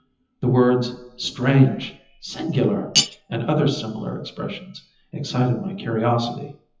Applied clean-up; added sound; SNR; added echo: classical method WPE with log-MMSE.